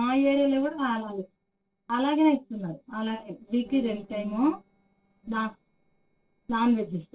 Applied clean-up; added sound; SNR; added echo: neural separator model SepFormer DNS4.